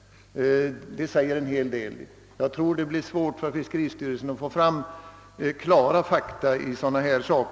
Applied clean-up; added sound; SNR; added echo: none; none; none; none.